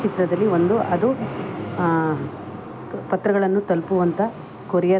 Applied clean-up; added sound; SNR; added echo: none; none; none; none.